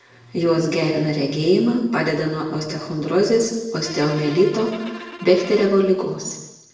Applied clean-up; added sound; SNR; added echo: none; Bowed string instrument; 16 dB; reverberation time 1.0 s.